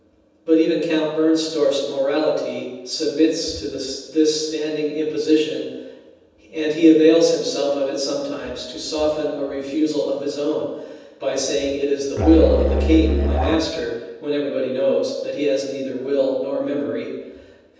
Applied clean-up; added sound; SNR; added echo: none; Musical instrument; 0 dB; reverberation time 1.1 s.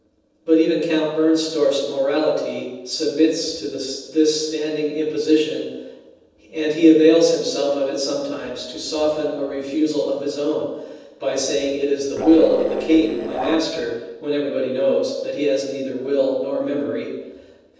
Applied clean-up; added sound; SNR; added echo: neural separator model SepFormer DNS4.